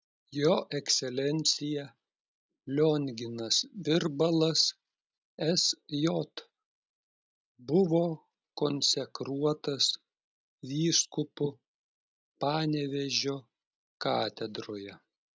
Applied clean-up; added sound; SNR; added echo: none; none; none; none.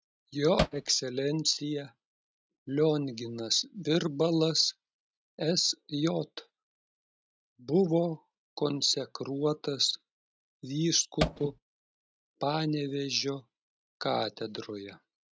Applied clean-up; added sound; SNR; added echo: neural mask model RNNoise.